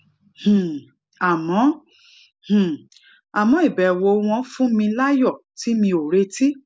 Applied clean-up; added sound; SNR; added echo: none; none; none; none.